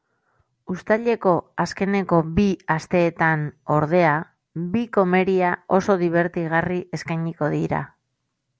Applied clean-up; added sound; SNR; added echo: none; none; none; none.